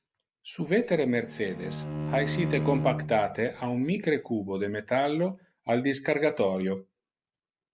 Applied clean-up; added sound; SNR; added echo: none; Bowed string instrument; 6 dB; none.